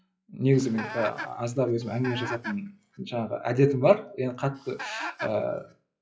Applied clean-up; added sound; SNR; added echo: classical method WPE with log-MMSE.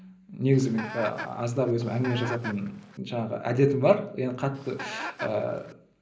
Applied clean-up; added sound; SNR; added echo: none; Chicken, rooster; 11 dB; reverberation time 0.5 s.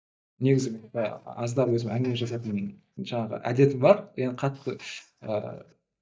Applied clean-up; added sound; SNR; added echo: neural mask model DeepFilterNet 3.